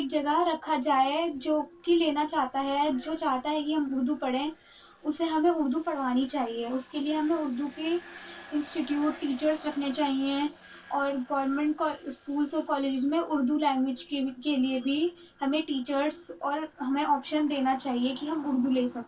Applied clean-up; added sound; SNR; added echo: neural separator model SepFormer DNS4.